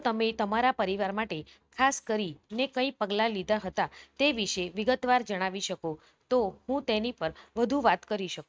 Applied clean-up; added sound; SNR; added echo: neural mask model RNNoise.